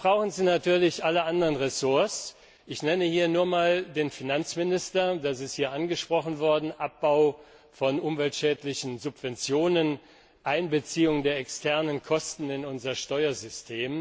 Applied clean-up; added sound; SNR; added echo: none; none; none; none.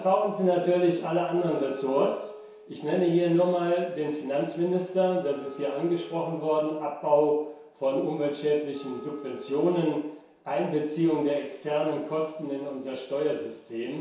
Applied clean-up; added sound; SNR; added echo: none; Wind instrument, woodwind instrument; 19 dB; reverberation time 0.7 s.